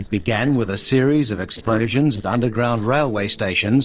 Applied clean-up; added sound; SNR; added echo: neural separator model SepFormer DNS4.